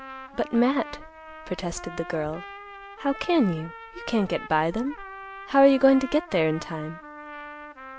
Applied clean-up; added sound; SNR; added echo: none; Trumpet; 15 dB; none.